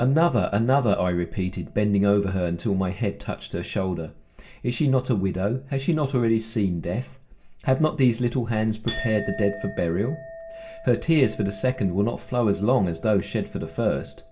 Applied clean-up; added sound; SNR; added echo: none; Chink, clink; 19 dB; reverberation time 0.2 s.